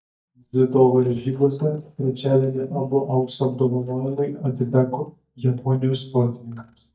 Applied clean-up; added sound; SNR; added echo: neural mask model DeepFilterNet 3.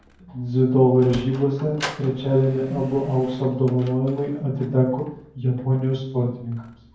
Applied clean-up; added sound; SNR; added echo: none; Sliding door; 19 dB; reverberation time 0.9 s.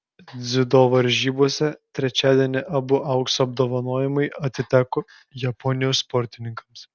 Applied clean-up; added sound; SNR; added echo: none; none; none; none.